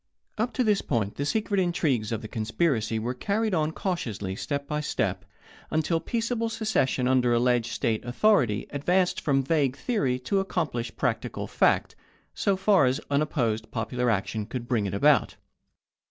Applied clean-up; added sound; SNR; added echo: none; none; none; none.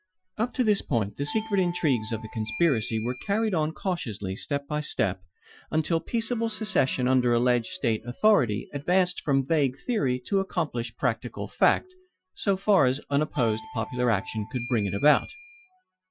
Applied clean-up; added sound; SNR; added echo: classical method Wiener filter.